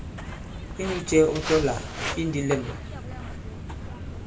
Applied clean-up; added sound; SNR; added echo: none; Walk, footsteps; 6 dB; reverberation time 1.3 s.